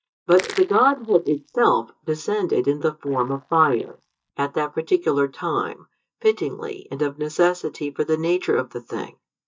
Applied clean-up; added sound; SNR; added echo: neural mask model DeepFilterNet 3.